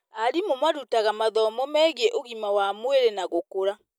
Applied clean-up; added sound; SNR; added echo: none; none; none; none.